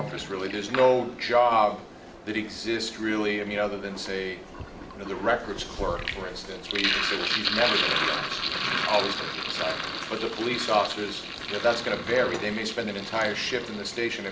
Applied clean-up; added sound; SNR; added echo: none; Sink (filling or washing); 5 dB; none.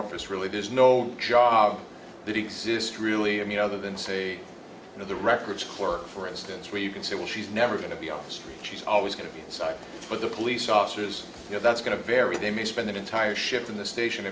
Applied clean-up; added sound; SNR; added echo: none; none; none; none.